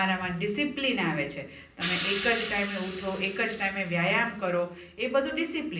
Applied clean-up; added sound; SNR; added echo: none; Hi-hat; 12 dB; reverberation time 0.6 s.